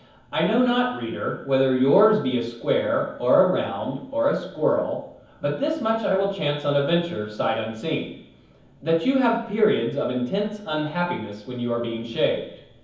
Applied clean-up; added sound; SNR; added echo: none; none; none; reverberation time 0.7 s.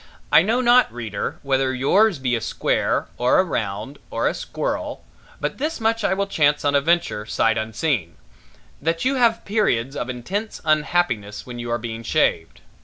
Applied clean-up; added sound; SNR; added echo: none; none; none; none.